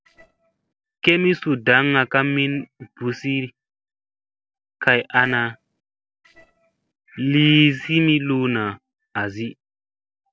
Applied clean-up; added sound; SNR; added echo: neural separator model SepFormer DNS4.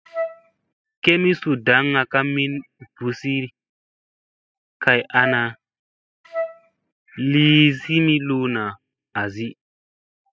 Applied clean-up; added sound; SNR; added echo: classical method spectral subtraction.